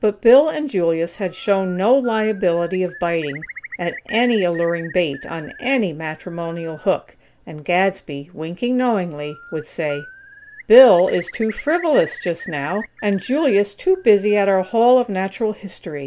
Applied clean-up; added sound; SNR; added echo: none; Bird; 20 dB; none.